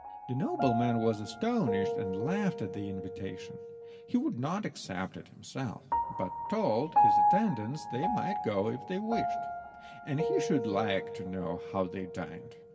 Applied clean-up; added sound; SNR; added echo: none; Piano; 1 dB; reverberation time 1.8 s.